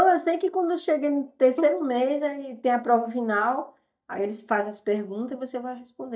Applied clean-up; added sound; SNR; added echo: neural mask model DeepFilterNet 3.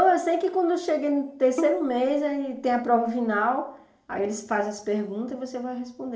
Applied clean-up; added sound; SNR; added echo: none; Bowed string instrument; 12 dB; reverberation time 0.5 s.